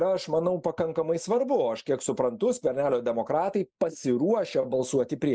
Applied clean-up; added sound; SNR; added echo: neural mask model Resemble Enhance denoiser.